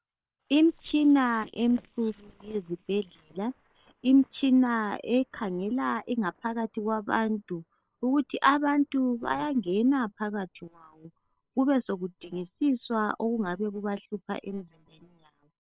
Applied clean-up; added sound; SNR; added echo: neural separator model SepFormer WHAM!.